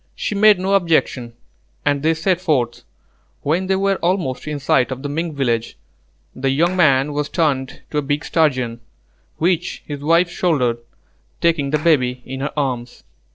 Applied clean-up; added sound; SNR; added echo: neural separator model SepFormer DNS4.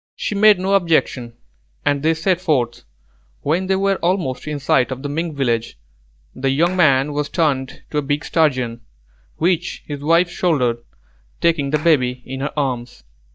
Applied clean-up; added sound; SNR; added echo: neural mask model DeepFilterNet 3.